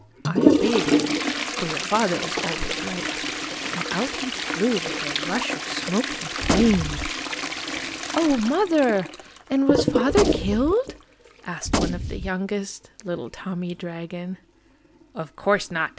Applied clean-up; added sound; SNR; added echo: none; Gunshot, gunfire + Toilet flush; 1 dB; none.